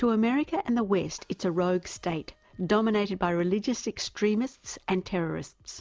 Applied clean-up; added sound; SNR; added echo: none; none; none; none.